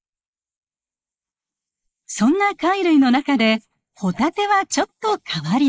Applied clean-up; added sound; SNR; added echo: neural mask model Resemble Enhance denoiser.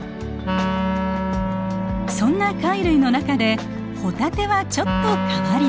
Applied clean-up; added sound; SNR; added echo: none; Wind instrument, woodwind instrument; 3 dB; none.